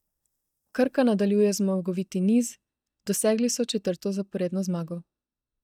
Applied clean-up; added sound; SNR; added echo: neural mask model DeepFilterNet 3.